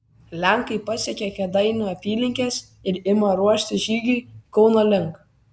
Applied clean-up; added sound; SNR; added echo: none; none; none; none.